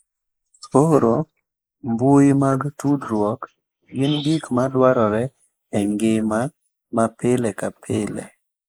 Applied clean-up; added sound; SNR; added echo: neural mask model Resemble Enhance denoiser.